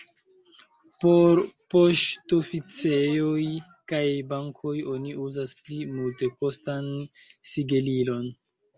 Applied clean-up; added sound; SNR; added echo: none; none; none; none.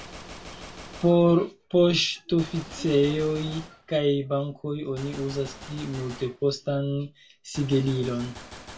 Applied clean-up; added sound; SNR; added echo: none; Gunshot, gunfire; 18 dB; reverberation time 0.2 s.